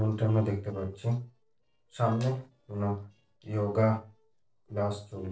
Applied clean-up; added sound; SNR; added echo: neural separator model SepFormer DNS4.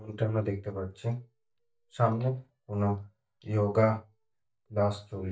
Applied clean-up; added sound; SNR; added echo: neural mask model DeepFilterNet 3.